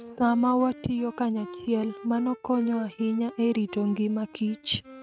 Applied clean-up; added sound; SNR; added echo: neural mask model RNNoise.